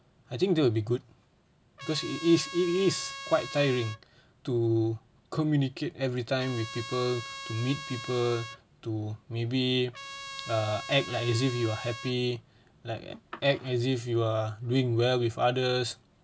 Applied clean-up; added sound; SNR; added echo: none; Trumpet; 12 dB; none.